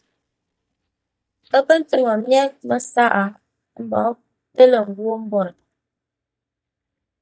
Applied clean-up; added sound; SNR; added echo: neural mask model DeepFilterNet 3.